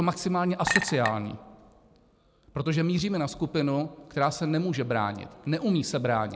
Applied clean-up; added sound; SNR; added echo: none; Chink, clink; 4 dB; none.